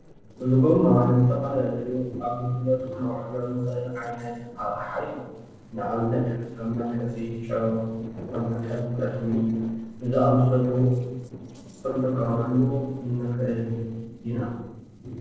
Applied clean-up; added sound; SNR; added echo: neural separator model SepFormer DNS4.